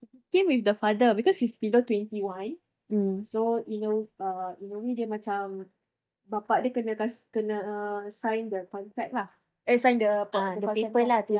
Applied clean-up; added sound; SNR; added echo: neural mask model DeepFilterNet 3.